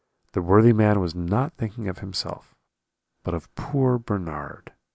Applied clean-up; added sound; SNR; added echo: none; none; none; none.